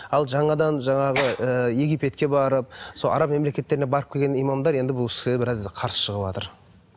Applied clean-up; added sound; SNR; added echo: none; none; none; none.